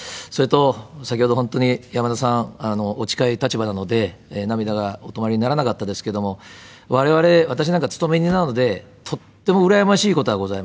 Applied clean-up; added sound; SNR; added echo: none; none; none; none.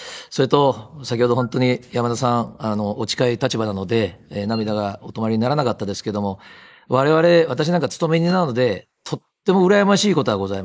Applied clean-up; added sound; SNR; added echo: neural mask model Resemble Enhance denoiser.